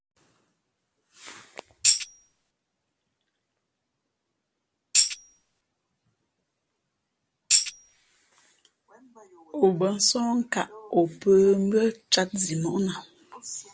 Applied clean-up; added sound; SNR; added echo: none; Tambourine; -4 dB; none.